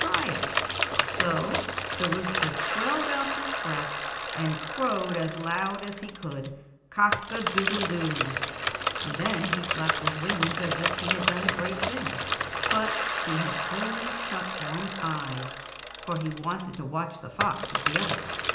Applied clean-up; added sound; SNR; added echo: none; Bicycle; -3 dB; reverberation time 0.8 s.